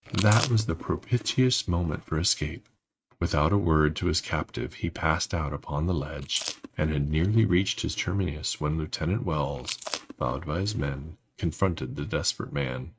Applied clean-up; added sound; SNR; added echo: neural mask model RNNoise.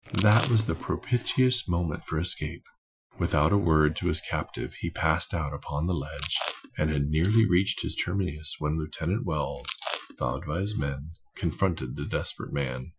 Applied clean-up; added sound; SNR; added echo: classical method Wiener filter.